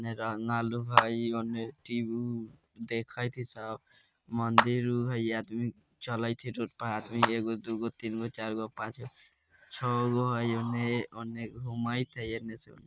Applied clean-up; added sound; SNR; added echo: neural mask model RNNoise.